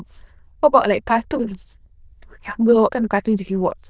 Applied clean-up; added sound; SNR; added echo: neural diffusion model UNIVERSE++.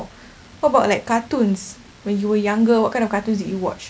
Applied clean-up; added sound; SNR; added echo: none; none; none; none.